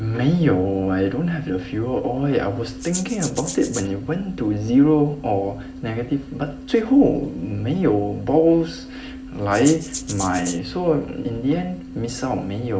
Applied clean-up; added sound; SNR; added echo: none; Rattle (instrument); 11 dB; reverberation time 0.6 s.